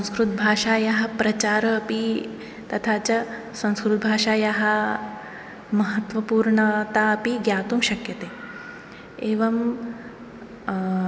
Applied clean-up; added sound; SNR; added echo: none; none; none; none.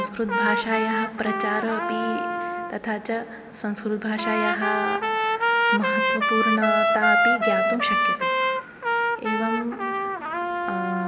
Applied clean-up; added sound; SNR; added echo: none; Trumpet; -4 dB; none.